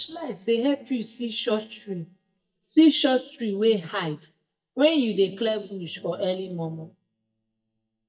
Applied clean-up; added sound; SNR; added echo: neural mask model DeepFilterNet 3.